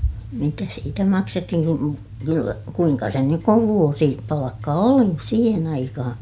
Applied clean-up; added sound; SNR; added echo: none; none; none; none.